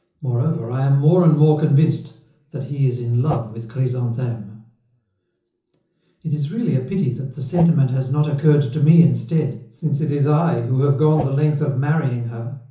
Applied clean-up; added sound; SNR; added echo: none; Whoosh, swoosh, swish; 10 dB; reverberation time 0.7 s.